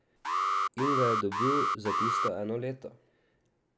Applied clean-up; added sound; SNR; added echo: none; Alarm; -3 dB; none.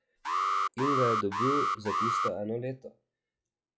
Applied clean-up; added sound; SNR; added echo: classical method log-MMSE.